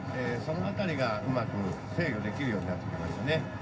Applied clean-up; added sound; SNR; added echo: none; none; none; reverberation time 0.4 s.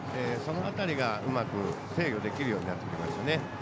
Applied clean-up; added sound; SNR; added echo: none; none; none; none.